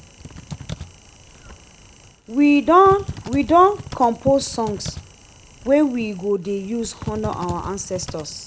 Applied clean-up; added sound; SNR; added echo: none; Typing; 15 dB; none.